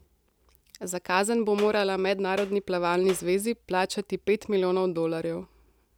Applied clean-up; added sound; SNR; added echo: none; Clapping; 17 dB; none.